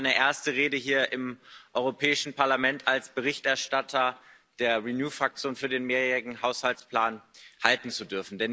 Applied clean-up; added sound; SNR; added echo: none; none; none; none.